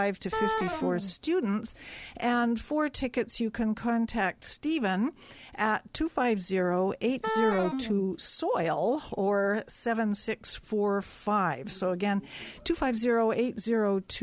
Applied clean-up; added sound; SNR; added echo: none; Wind instrument, woodwind instrument; 4 dB; none.